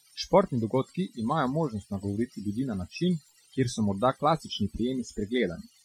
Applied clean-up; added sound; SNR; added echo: classical method Wiener filter.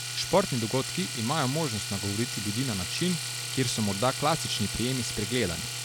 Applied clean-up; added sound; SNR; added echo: none; Domestic sounds, home sounds; 5 dB; none.